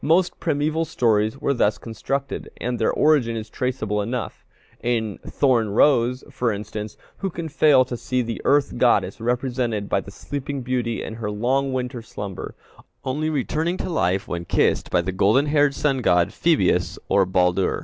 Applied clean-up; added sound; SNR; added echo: none; none; none; none.